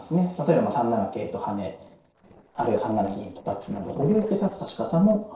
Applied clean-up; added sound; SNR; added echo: neural separator model SepFormer DNS4.